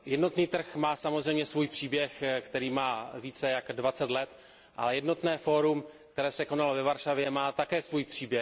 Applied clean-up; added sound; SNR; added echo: none; none; none; none.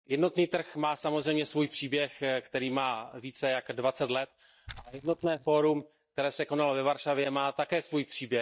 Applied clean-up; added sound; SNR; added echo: neural mask model DeepFilterNet 3.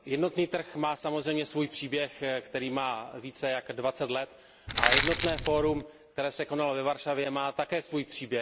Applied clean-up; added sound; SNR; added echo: none; Crushing; -2 dB; none.